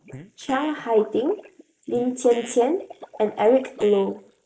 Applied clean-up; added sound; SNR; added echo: neural mask model Resemble Enhance denoiser.